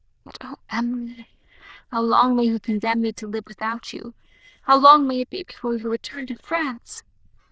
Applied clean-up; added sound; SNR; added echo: neural diffusion model UNIVERSE++.